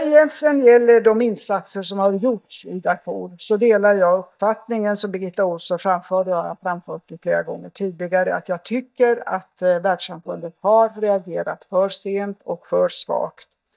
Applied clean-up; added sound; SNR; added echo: neural mask model DeepFilterNet 3.